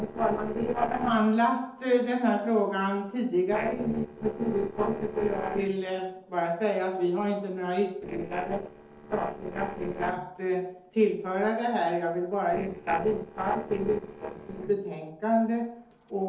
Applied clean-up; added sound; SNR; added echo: neural separator model SepFormer DNS4.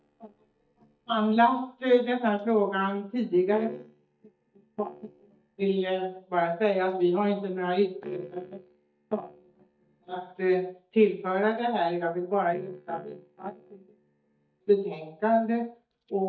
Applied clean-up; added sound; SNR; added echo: neural mask model DeepFilterNet 3.